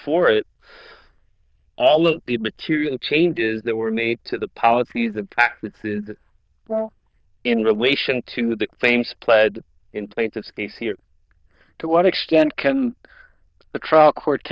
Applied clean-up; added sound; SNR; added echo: neural diffusion model UNIVERSE++.